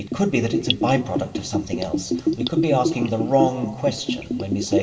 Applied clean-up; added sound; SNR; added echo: none; Bathtub (filling or washing) / Gurgling; 2 dB; reverberation time 1.7 s.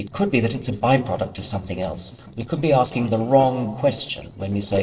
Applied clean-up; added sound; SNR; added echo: neural separator model SepFormer DNS4.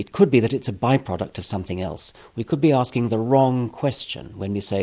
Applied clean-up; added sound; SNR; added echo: none; none; none; none.